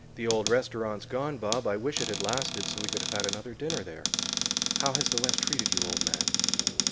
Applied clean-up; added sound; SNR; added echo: none; Cupboard open or close; -2 dB; none.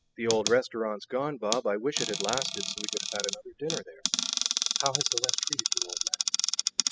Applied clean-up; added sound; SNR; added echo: classical method spectral subtraction.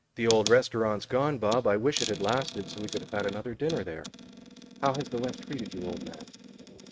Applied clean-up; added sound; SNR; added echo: neural mask model RNNoise.